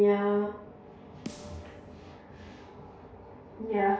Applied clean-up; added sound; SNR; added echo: none; Snare drum; 18 dB; reverberation time 0.6 s.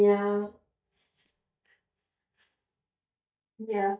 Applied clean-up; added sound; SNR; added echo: neural mask model DeepFilterNet 3.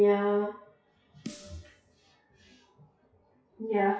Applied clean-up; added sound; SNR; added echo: classical method WPE with log-MMSE.